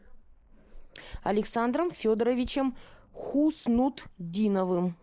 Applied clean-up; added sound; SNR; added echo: neural mask model Resemble Enhance denoiser.